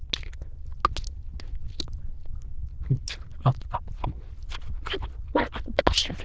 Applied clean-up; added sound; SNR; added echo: neural diffusion model UNIVERSE++.